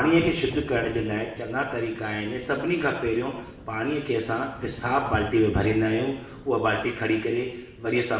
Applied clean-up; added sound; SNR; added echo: none; Thunder / Rain; 17 dB; reverberation time 0.9 s.